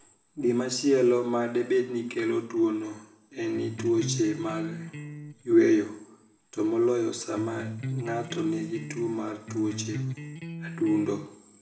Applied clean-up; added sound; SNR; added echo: none; Electric guitar; 8 dB; reverberation time 0.5 s.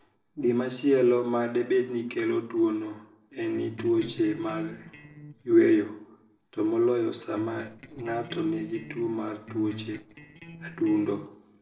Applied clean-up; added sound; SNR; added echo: neural separator model SepFormer DNS4.